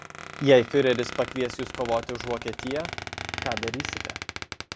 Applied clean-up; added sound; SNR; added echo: none; Squeak; 9 dB; none.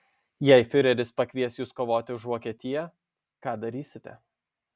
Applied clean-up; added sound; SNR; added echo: none; none; none; none.